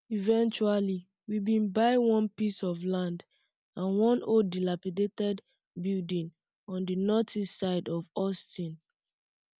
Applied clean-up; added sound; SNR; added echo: none; none; none; none.